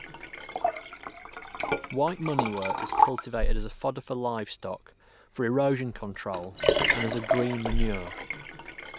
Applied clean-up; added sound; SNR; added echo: none; Liquid; -2 dB; none.